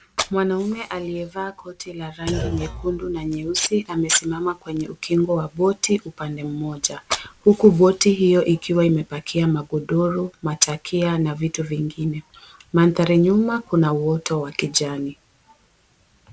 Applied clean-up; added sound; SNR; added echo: none; Fire + Thump, thud; 12 dB; none.